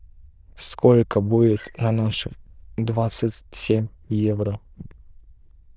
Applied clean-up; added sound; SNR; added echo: neural diffusion model UNIVERSE++.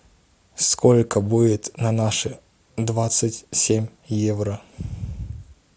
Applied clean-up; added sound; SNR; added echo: none; none; none; none.